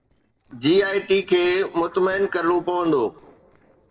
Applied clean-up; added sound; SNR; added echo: neural separator model SepFormer DNS4.